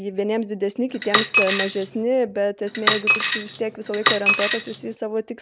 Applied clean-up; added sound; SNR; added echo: none; Coin (dropping); -2 dB; none.